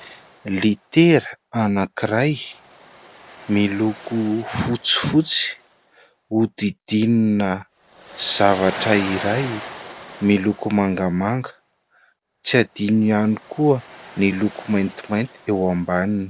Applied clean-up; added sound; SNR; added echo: none; Waves, surf; 18 dB; none.